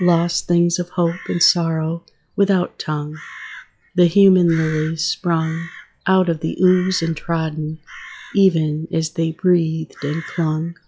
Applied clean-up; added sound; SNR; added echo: classical method log-MMSE.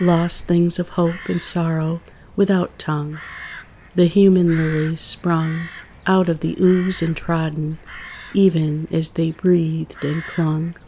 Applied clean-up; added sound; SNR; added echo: none; Crow; 18 dB; none.